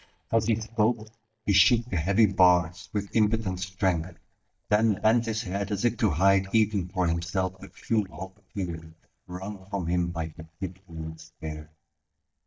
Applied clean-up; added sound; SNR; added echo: neural mask model DeepFilterNet 3.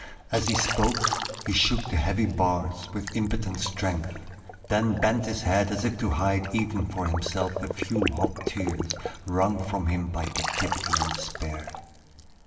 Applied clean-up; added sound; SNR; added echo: none; Liquid; 7 dB; reverberation time 1.7 s.